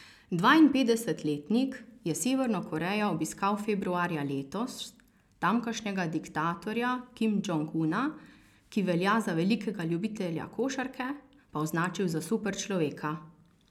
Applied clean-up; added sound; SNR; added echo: none; none; none; none.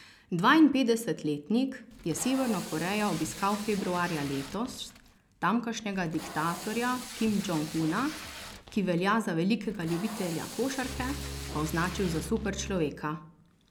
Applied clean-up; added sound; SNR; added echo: none; Bowed string instrument + Packing tape, duct tape; 12 dB; none.